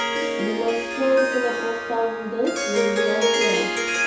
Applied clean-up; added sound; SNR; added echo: none; Harp; -1 dB; reverberation time 0.6 s.